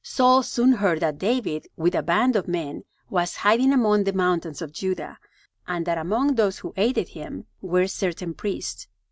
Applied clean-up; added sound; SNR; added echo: none; none; none; none.